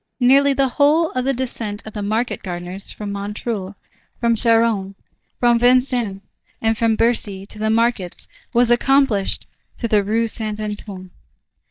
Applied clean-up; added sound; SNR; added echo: neural mask model DeepFilterNet 3.